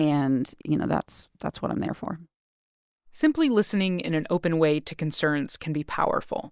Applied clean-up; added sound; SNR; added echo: neural mask model Resemble Enhance denoiser.